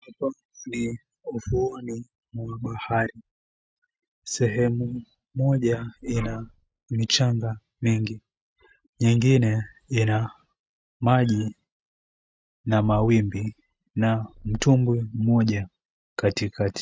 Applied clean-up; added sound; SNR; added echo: neural mask model RNNoise.